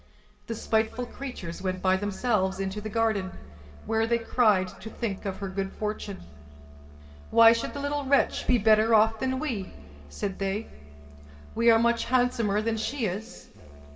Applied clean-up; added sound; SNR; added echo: none; Musical instrument; 18 dB; reverberation time 2.3 s.